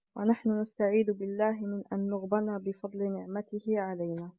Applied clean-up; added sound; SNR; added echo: none; none; none; none.